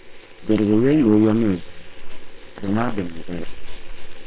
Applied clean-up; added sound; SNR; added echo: neural separator model SepFormer WHAM!.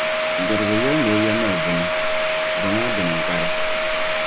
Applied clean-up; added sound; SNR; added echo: none; Domestic sounds, home sounds; -4 dB; none.